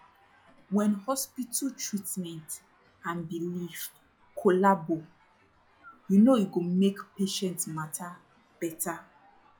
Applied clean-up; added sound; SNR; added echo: classical method log-MMSE.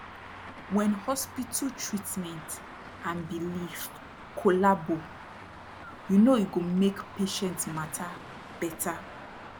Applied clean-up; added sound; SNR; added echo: none; Traffic noise, roadway noise; 14 dB; none.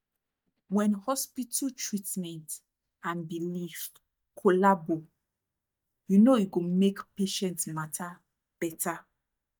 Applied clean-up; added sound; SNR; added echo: neural mask model DeepFilterNet 3.